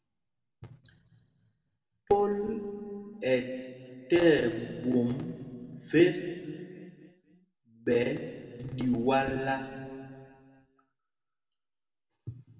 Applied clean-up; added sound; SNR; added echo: none; none; none; reverberation time 2.1 s.